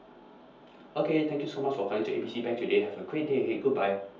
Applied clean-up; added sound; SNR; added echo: none; none; none; reverberation time 0.5 s.